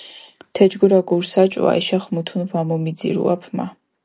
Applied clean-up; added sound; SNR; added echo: none; none; none; none.